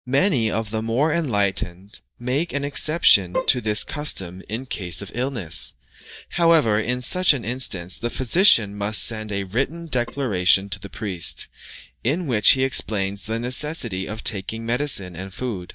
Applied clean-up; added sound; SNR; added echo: neural mask model DeepFilterNet 3.